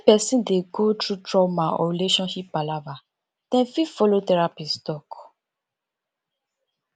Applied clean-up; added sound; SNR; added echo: none; none; none; none.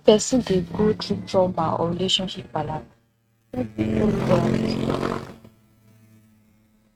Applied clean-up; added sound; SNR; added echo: neural mask model RNNoise.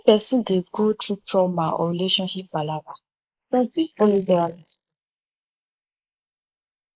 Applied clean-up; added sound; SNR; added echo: neural mask model Resemble Enhance denoiser.